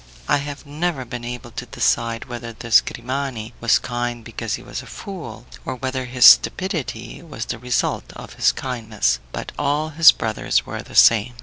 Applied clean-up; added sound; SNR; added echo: none; none; none; none.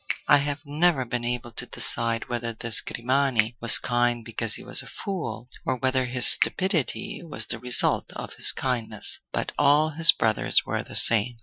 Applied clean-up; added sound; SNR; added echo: classical method Wiener filter.